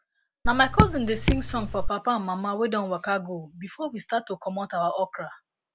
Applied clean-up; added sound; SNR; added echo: none; Raindrop / Drip; -3 dB; none.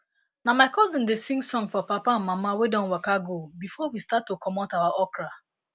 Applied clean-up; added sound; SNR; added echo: none; none; none; none.